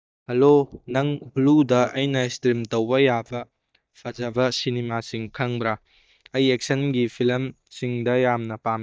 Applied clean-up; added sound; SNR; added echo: neural mask model DeepFilterNet 3.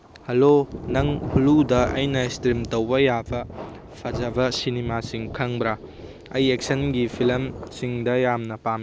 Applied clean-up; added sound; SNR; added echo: none; Fireworks + Thunder / Rain; 11 dB; none.